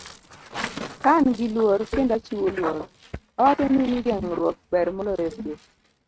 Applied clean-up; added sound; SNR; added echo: neural mask model RNNoise.